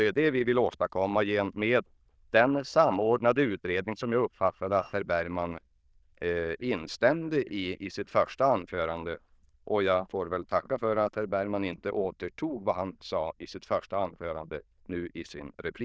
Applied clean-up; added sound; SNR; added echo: neural diffusion model UNIVERSE++.